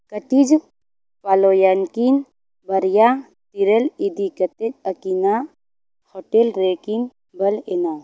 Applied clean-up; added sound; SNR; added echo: none; none; none; none.